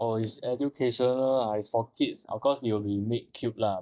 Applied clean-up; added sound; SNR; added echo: neural mask model DeepFilterNet 3.